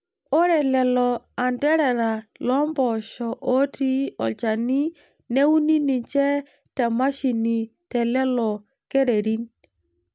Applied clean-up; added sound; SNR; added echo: none; none; none; none.